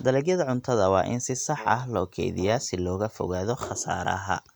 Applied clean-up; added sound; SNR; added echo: none; Brass instrument; 20 dB; none.